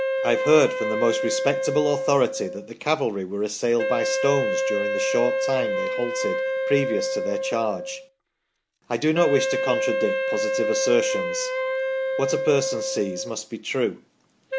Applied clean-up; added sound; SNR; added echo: none; Wind instrument, woodwind instrument; 1 dB; none.